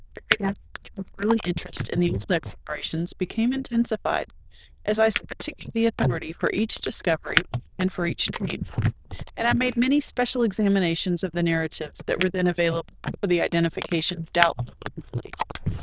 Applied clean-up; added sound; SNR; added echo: neural diffusion model UNIVERSE++.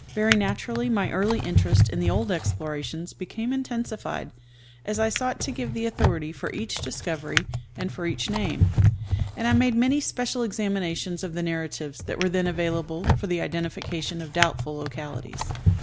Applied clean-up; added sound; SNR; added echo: none; Drawer open or close; 0 dB; none.